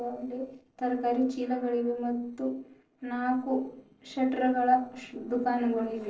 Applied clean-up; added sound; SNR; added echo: neural separator model SepFormer DNS4.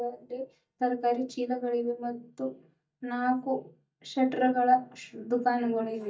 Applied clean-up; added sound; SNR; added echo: neural mask model DeepFilterNet 3.